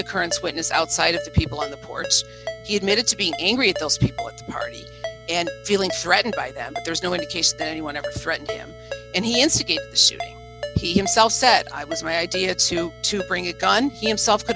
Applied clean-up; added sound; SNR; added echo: none; Ringtone; 12 dB; none.